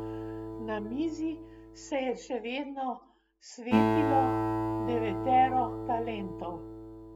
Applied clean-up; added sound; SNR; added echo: none; Acoustic guitar; 1 dB; none.